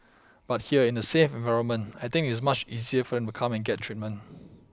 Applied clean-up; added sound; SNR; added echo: none; none; none; none.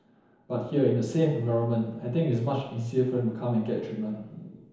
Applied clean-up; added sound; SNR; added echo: none; none; none; reverberation time 1.0 s.